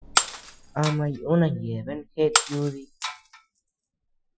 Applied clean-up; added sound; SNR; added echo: classical method Wiener filter.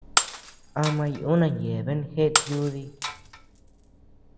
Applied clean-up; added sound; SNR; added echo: none; Shatter; 4 dB; none.